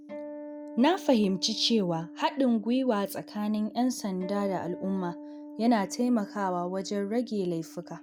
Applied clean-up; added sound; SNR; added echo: none; Acoustic guitar; 15 dB; none.